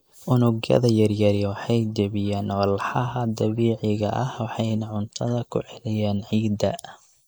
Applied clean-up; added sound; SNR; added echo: neural mask model Resemble Enhance denoiser.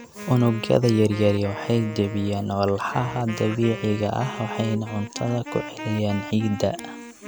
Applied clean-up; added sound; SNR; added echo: none; Wind instrument, woodwind instrument; 13 dB; none.